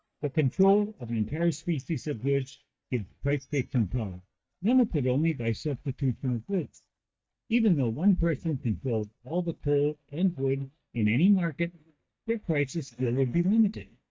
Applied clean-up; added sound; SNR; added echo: neural mask model DeepFilterNet 3.